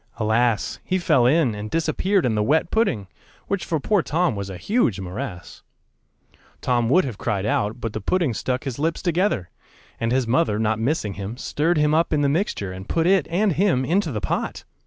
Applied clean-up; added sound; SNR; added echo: none; none; none; none.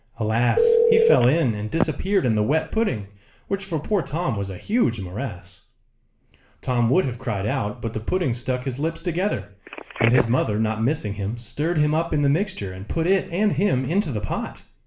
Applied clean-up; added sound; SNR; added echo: none; Telephone; 7 dB; reverberation time 0.4 s.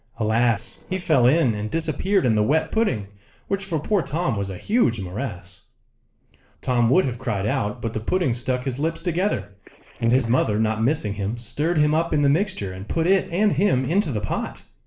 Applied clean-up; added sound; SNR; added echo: neural separator model SepFormer DNS4.